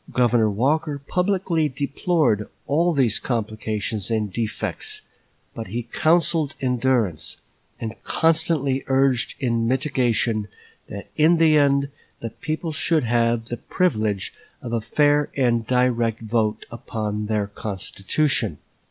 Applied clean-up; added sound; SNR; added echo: none; none; none; none.